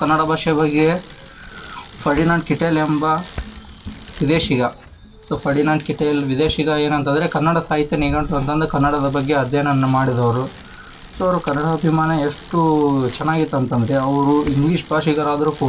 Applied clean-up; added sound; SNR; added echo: none; Bicycle; 16 dB; reverberation time 0.2 s.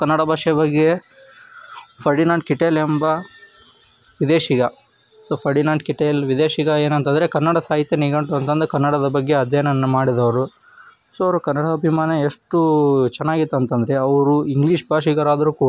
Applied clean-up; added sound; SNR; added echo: none; none; none; none.